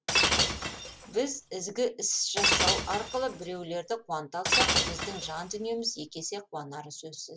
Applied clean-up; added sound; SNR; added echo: none; Shatter; -4 dB; none.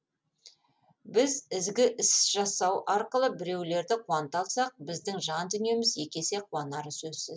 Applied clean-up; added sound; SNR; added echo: none; none; none; none.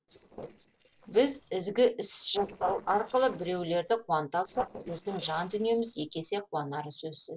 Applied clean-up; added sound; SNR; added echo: neural separator model SepFormer DNS4.